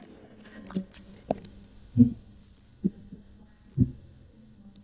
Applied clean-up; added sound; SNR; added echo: neural mask model DeepFilterNet 3.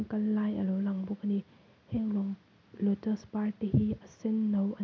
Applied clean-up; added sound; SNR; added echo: none; none; none; none.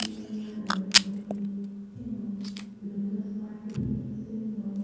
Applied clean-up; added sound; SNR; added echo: none; Packing tape, duct tape / Tearing; 1 dB; reverberation time 2.0 s.